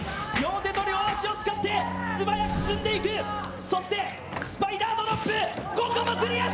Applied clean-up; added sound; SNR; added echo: none; Bowed string instrument; 11 dB; none.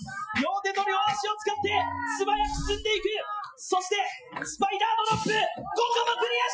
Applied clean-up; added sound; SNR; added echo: classical method Wiener filter.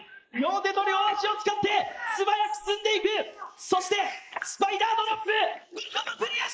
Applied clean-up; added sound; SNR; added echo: neural mask model Resemble Enhance denoiser.